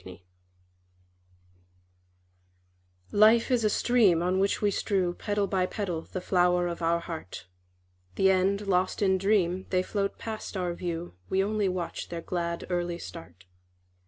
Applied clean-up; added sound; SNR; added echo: none; none; none; none.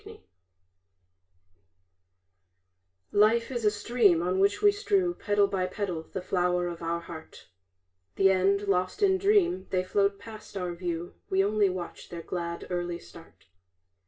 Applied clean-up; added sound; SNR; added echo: none; none; none; reverberation time 0.2 s.